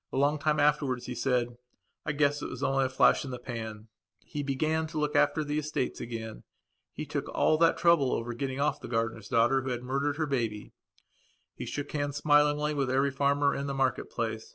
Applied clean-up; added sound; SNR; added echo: none; none; none; none.